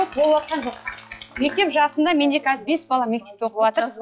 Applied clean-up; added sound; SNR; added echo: classical method log-MMSE.